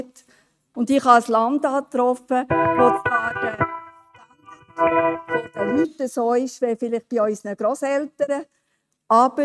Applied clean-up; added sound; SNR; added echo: neural mask model RNNoise.